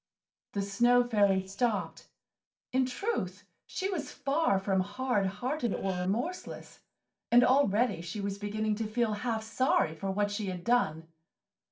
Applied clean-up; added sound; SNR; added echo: neural separator model SepFormer DNS4.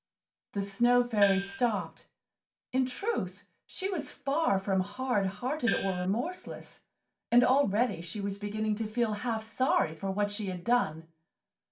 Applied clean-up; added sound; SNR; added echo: none; Gong; 4 dB; reverberation time 0.3 s.